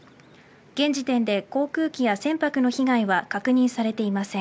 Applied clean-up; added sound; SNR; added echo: none; none; none; none.